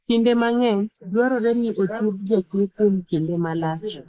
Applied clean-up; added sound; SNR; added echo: neural mask model Resemble Enhance denoiser.